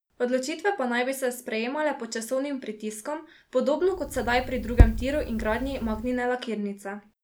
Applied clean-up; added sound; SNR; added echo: none; Tap; -2 dB; none.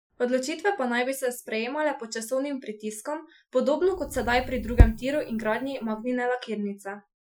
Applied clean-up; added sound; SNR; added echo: classical method Wiener filter.